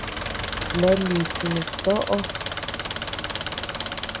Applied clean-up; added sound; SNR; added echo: none; Engine; 3 dB; none.